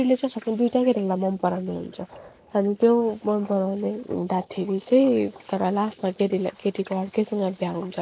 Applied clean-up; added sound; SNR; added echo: neural mask model Resemble Enhance denoiser.